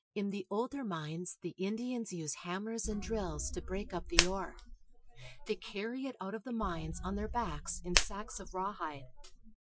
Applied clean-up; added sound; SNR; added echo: classical method Wiener filter.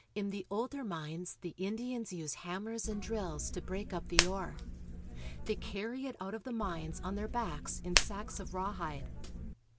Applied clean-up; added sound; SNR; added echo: none; Hands; -2 dB; none.